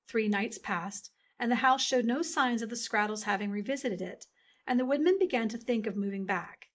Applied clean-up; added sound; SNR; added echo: neural mask model Resemble Enhance denoiser.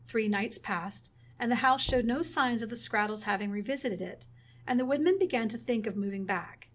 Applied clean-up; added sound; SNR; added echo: none; Knock; 16 dB; none.